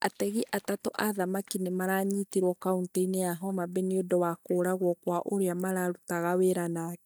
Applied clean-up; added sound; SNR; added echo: neural mask model DeepFilterNet 3.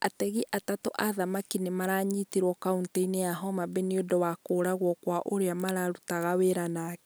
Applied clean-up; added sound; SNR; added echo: none; none; none; none.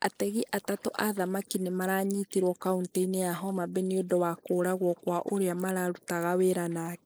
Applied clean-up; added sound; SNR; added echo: neural mask model Resemble Enhance denoiser.